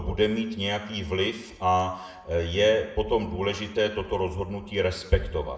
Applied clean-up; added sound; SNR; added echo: none; none; none; reverberation time 0.7 s.